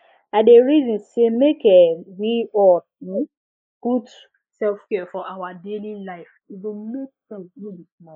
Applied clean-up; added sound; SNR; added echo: neural mask model Resemble Enhance denoiser.